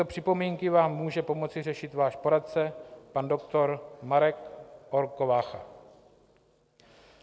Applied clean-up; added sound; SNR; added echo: none; none; none; none.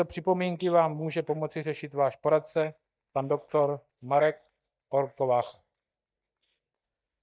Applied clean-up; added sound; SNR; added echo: neural mask model DeepFilterNet 3.